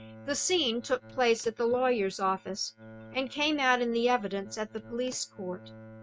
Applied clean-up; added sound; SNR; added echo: neural mask model RNNoise.